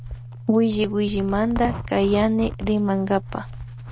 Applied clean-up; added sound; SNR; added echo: none; Zipper (clothing); 11 dB; none.